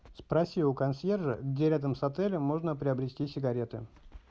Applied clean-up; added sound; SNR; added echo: none; none; none; none.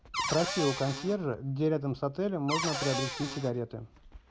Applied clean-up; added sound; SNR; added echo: none; Cupboard open or close / Door; 4 dB; none.